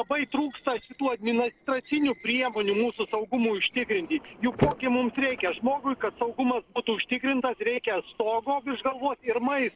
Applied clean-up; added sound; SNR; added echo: neural separator model SepFormer DNS4.